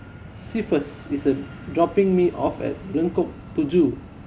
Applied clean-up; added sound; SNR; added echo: none; Fixed-wing aircraft, airplane; 16 dB; none.